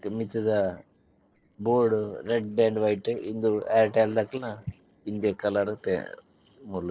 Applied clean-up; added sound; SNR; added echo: neural separator model SepFormer DNS4.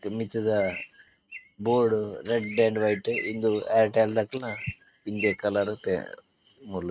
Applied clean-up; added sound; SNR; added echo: neural mask model RNNoise.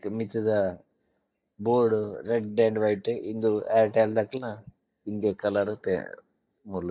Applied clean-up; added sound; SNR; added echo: neural mask model DeepFilterNet 3.